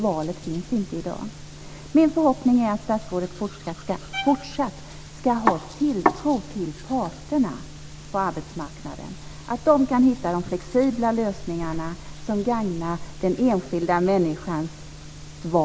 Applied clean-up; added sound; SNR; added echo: none; Domestic sounds, home sounds + Bowed string instrument; 18 dB; none.